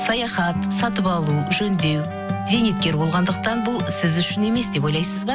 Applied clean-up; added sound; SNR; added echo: none; Trumpet; 18 dB; none.